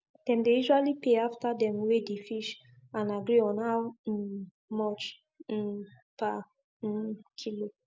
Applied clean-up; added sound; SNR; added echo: none; none; none; none.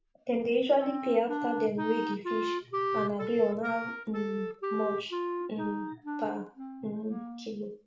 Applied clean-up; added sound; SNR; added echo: none; Wind instrument, woodwind instrument; 4 dB; reverberation time 0.4 s.